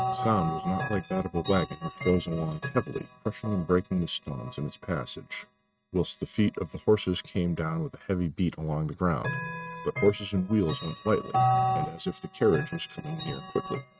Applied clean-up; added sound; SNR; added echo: neural mask model RNNoise.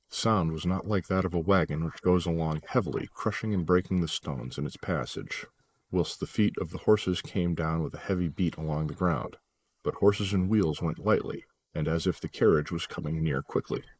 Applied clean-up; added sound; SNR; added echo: neural mask model Resemble Enhance denoiser.